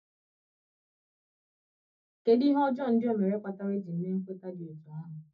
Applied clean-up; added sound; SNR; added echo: none; none; none; reverberation time 0.3 s.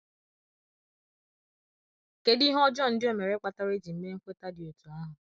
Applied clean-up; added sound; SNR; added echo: none; none; none; none.